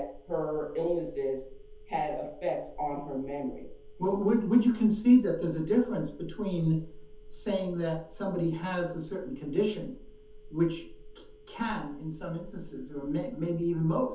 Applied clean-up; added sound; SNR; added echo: none; Telephone; 17 dB; reverberation time 0.5 s.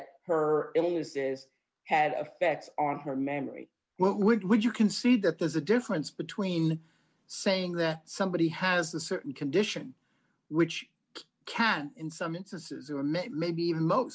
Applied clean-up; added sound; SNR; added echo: none; none; none; none.